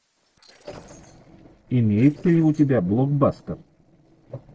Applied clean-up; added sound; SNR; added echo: neural separator model SepFormer DNS4.